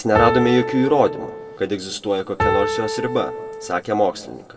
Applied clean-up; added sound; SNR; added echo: none; Piano; 3 dB; reverberation time 1.3 s.